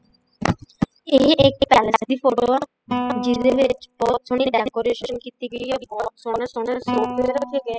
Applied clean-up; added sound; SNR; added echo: classical method spectral subtraction.